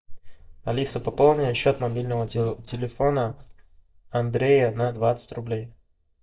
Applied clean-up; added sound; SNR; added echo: neural mask model DeepFilterNet 3.